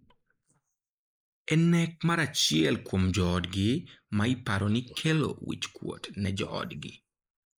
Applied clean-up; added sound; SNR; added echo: neural mask model Resemble Enhance denoiser.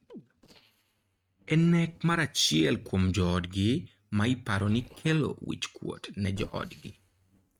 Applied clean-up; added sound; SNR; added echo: neural mask model RNNoise.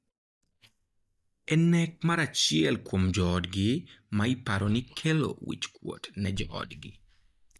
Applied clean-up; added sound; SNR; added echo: neural mask model DeepFilterNet 3.